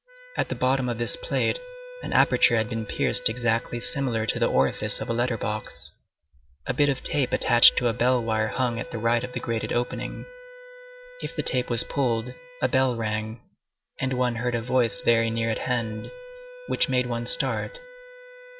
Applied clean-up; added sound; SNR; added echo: none; Wind instrument, woodwind instrument; 16 dB; none.